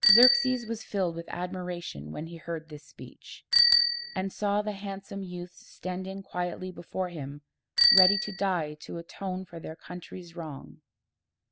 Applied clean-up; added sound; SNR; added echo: none; Bicycle bell; -3 dB; none.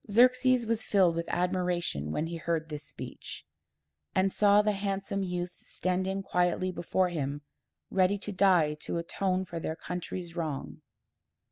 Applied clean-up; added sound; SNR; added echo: none; none; none; none.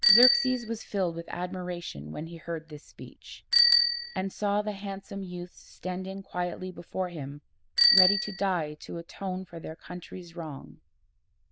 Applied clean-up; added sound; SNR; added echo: neural diffusion model UNIVERSE++.